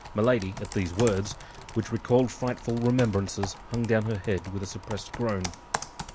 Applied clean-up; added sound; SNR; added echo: none; Computer keyboard; 12 dB; none.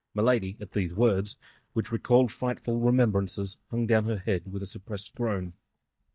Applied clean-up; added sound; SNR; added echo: neural mask model DeepFilterNet 3.